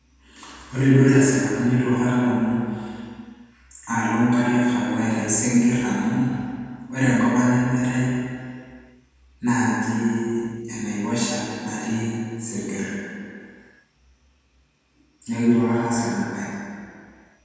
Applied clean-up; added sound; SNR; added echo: none; none; none; reverberation time 2.0 s.